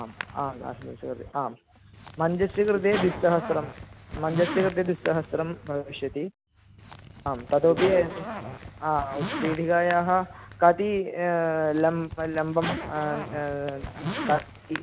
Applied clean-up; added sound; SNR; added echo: none; Zipper (clothing); 10 dB; none.